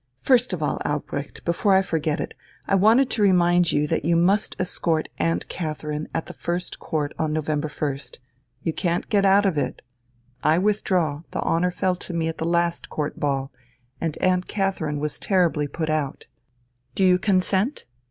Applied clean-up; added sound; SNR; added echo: none; none; none; none.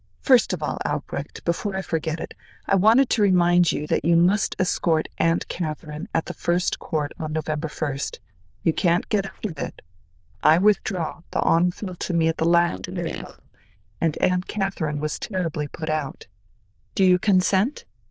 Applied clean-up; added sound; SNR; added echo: neural diffusion model UNIVERSE++.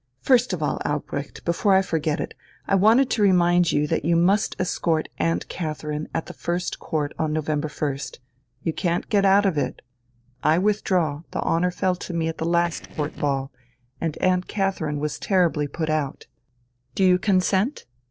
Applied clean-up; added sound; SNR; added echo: neural separator model SepFormer DNS4.